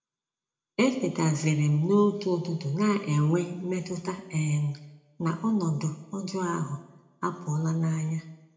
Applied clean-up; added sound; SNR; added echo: none; none; none; reverberation time 0.6 s.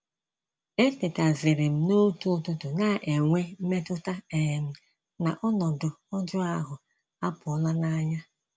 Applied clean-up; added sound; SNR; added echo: none; none; none; none.